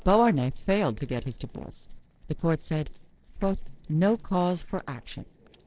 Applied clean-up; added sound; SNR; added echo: neural separator model SepFormer DNS4.